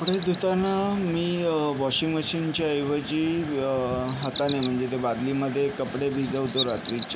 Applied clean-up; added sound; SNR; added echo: none; Bird vocalization, bird call, bird song; 15 dB; none.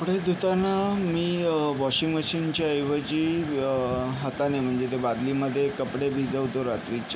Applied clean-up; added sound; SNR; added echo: none; none; none; none.